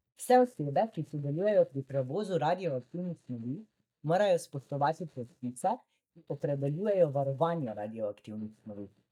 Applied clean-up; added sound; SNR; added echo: neural mask model DeepFilterNet 3.